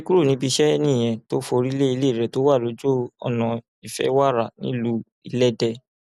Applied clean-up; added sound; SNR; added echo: none; none; none; none.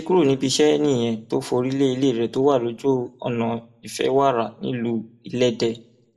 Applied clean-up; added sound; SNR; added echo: none; none; none; reverberation time 0.3 s.